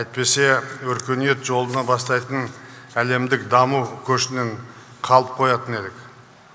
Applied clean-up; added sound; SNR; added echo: none; none; none; none.